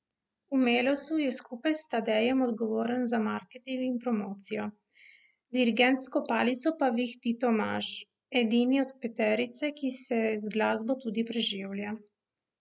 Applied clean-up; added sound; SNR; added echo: none; none; none; none.